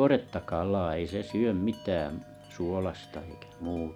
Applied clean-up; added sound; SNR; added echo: none; Wind chime; 20 dB; none.